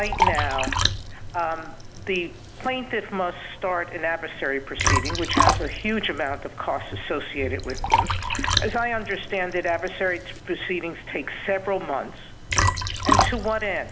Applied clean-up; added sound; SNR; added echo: none; Liquid; -1 dB; none.